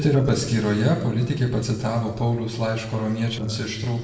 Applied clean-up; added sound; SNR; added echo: neural separator model SepFormer DNS4.